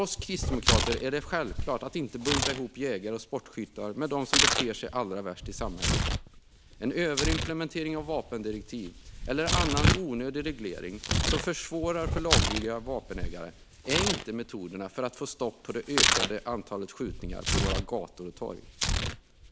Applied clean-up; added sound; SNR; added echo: none; Tearing; -2 dB; none.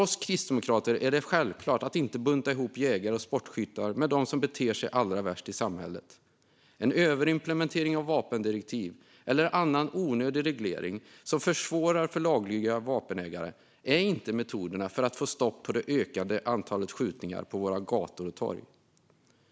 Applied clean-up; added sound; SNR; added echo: none; none; none; none.